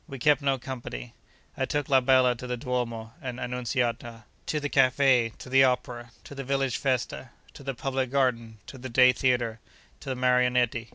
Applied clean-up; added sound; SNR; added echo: none; none; none; none.